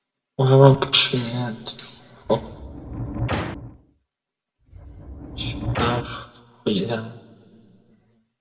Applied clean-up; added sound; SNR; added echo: none; Sliding door; 8 dB; reverberation time 1.2 s.